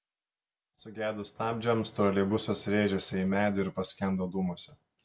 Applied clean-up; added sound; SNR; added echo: none; none; none; none.